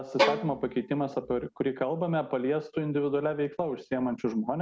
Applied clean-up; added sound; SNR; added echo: none; Bowed string instrument; 3 dB; none.